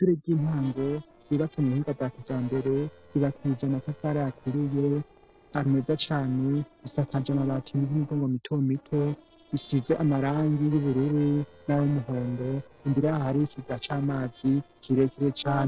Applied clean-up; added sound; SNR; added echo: neural separator model SepFormer DNS4.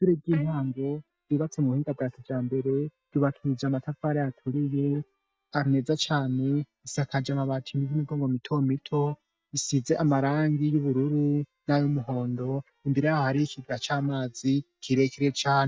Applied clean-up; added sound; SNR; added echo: neural mask model DeepFilterNet 3.